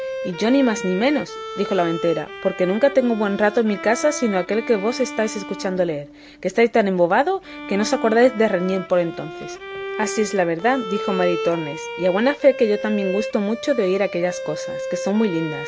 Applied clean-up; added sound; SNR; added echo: none; Bowed string instrument; 10 dB; none.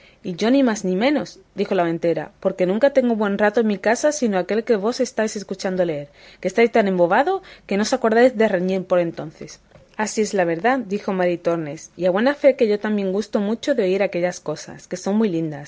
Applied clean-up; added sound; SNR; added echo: none; none; none; none.